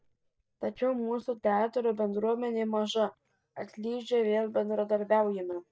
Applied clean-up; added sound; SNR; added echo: neural mask model DeepFilterNet 3.